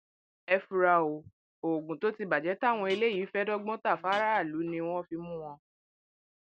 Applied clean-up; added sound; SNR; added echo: none; Guitar; 15 dB; none.